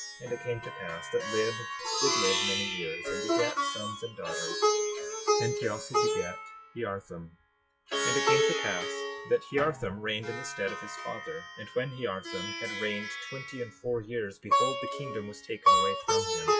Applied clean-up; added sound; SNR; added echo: classical method log-MMSE.